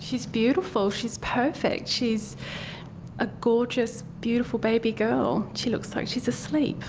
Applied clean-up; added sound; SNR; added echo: none; none; none; none.